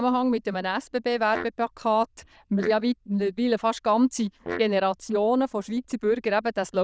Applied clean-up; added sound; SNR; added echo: neural diffusion model UNIVERSE++.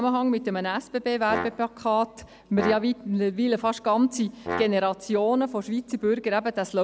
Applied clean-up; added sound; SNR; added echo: none; Brass instrument; 11 dB; none.